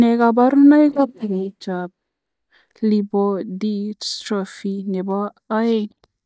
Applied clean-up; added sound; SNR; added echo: neural mask model DeepFilterNet 3.